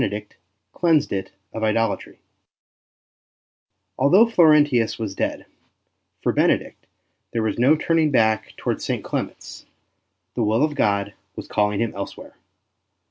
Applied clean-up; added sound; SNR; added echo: none; none; none; none.